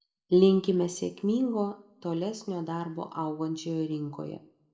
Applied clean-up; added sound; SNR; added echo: none; none; none; reverberation time 0.5 s.